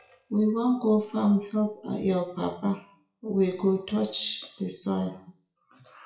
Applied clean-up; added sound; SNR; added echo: classical method WPE with log-MMSE.